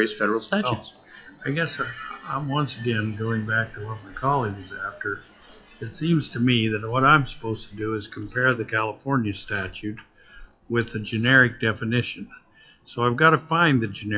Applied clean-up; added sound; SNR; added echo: classical method WPE with log-MMSE.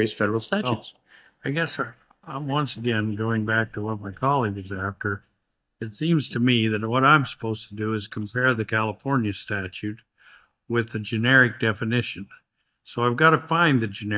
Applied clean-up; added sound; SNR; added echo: neural mask model DeepFilterNet 3.